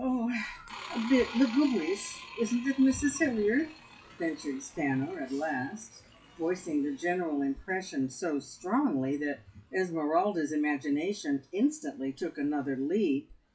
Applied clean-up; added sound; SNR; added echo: classical method WPE with log-MMSE.